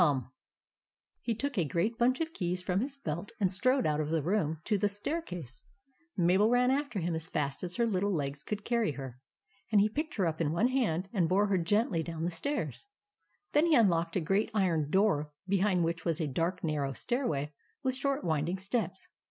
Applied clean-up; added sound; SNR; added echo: none; none; none; none.